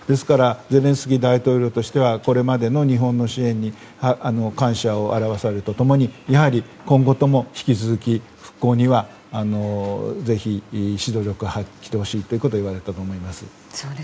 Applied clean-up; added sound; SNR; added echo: none; none; none; none.